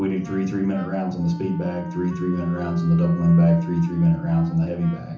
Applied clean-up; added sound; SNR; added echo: none; Wind instrument, woodwind instrument; 18 dB; reverberation time 0.7 s.